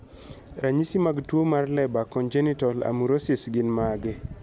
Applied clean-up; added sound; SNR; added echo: none; none; none; none.